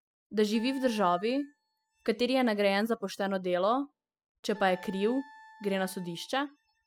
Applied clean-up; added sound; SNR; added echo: classical method spectral subtraction.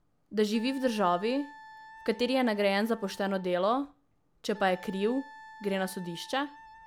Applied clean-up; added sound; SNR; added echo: none; Wind instrument, woodwind instrument; 20 dB; none.